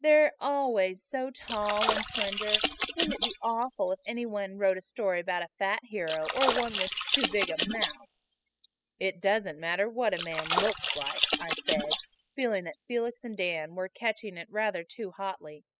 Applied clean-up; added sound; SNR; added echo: classical method spectral subtraction.